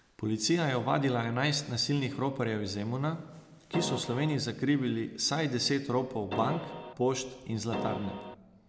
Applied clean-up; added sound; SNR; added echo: none; Keyboard (musical); 5 dB; none.